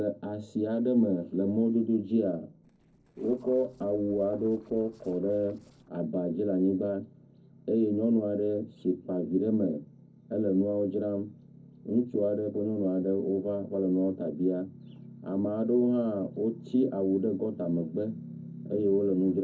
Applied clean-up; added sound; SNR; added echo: neural separator model SepFormer DNS4.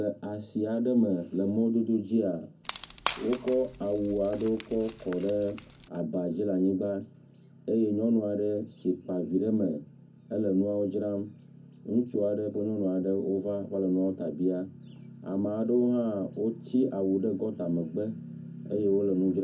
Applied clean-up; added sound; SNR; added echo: none; Wood; 8 dB; reverberation time 0.4 s.